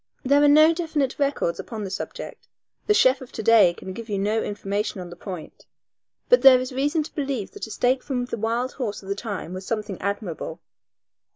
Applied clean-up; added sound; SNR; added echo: none; none; none; none.